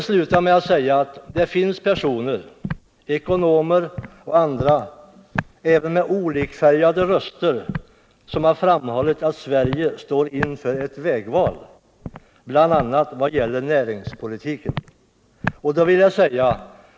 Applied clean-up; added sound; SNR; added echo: none; Walk, footsteps; 14 dB; none.